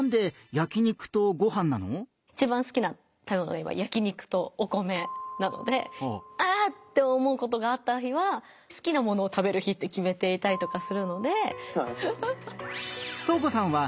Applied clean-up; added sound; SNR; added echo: none; Percussion; 15 dB; none.